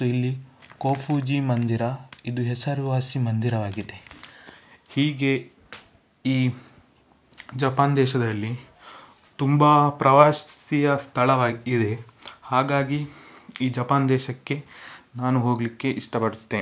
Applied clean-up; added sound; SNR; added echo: none; none; none; none.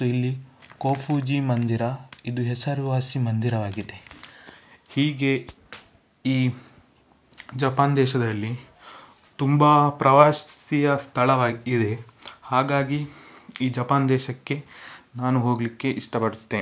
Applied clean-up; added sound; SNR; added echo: none; Rattle (instrument); 19 dB; none.